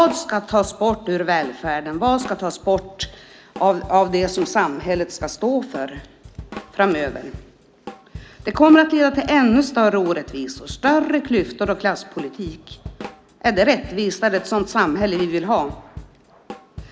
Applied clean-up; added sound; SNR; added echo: none; Drum kit; 18 dB; none.